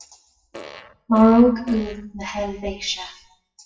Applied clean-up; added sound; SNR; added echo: classical method WPE with log-MMSE.